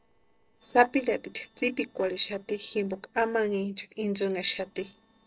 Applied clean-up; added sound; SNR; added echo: neural separator model SepFormer DNS4.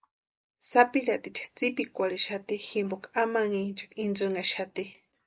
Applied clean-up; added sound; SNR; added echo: none; none; none; none.